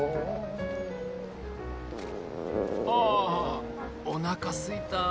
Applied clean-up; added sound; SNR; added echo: none; none; none; none.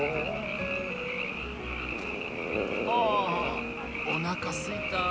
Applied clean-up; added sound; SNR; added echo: none; Frog; 4 dB; none.